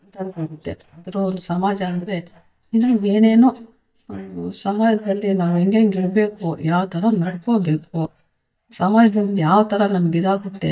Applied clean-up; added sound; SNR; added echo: neural mask model DeepFilterNet 3.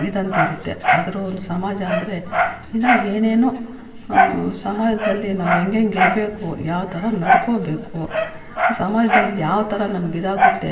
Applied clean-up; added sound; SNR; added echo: none; Dog; 0 dB; reverberation time 2.4 s.